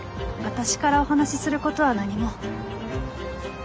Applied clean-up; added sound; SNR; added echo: none; none; none; none.